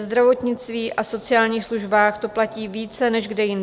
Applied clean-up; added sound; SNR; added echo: none; none; none; none.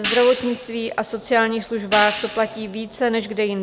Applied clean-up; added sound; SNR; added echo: none; Hi-hat; 10 dB; none.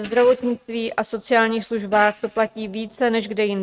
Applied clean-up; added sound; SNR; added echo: neural mask model RNNoise.